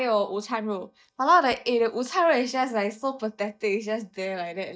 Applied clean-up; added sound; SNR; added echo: neural mask model DeepFilterNet 3.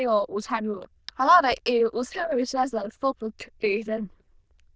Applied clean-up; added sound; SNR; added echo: neural diffusion model UNIVERSE++.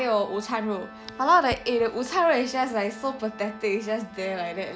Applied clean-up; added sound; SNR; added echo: none; Organ; 18 dB; none.